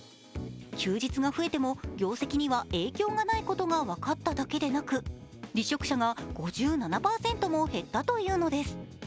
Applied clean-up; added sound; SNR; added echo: none; none; none; none.